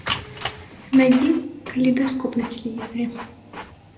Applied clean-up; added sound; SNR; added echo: none; Printer; 12 dB; reverberation time 0.8 s.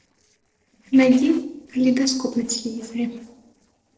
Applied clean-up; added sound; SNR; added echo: neural separator model SepFormer DNS4.